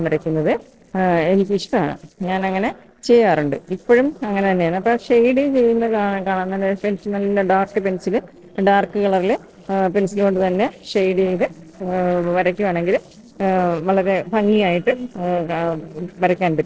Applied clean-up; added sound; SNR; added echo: neural separator model SepFormer DNS4.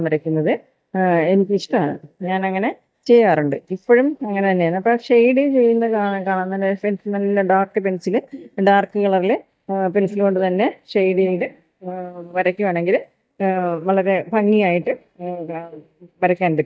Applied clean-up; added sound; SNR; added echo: neural mask model DeepFilterNet 3.